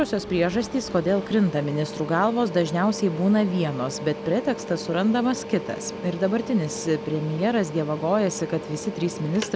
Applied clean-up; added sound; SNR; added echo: none; Mechanical fan; 10 dB; none.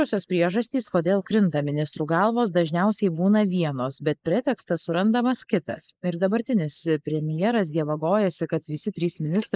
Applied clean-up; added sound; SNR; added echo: neural mask model Resemble Enhance denoiser.